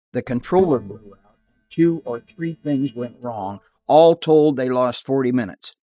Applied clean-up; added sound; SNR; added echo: neural mask model DeepFilterNet 3.